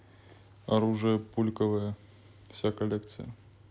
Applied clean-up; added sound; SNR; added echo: none; none; none; none.